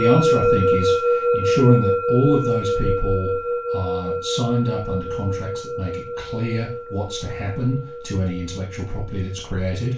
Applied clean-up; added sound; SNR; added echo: none; Musical instrument; 0 dB; reverberation time 0.3 s.